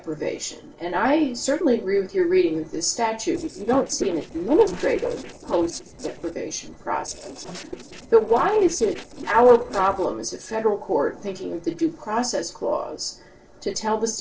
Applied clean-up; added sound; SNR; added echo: neural separator model SepFormer DNS4.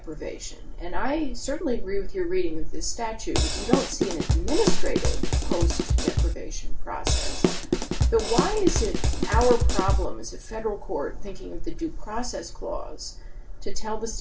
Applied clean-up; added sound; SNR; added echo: none; Drum kit; 0 dB; reverberation time 0.2 s.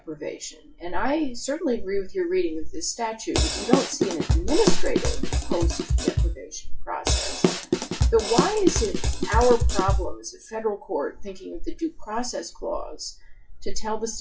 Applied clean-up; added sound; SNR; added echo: classical method WPE with log-MMSE.